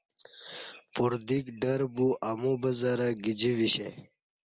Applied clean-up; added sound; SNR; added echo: none; none; none; none.